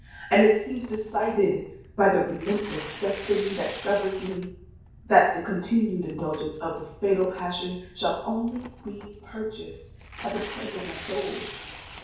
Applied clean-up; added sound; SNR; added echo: none; Tearing; 15 dB; reverberation time 0.5 s.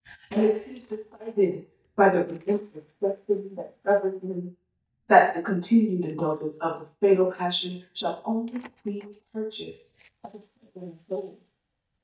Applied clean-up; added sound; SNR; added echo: neural mask model DeepFilterNet 3.